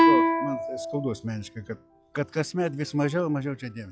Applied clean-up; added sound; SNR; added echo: classical method log-MMSE.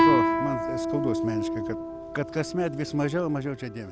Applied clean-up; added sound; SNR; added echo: none; Guitar; -3 dB; none.